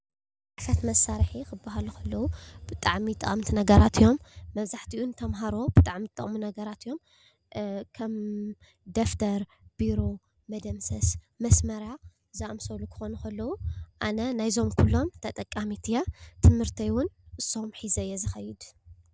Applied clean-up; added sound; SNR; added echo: none; none; none; none.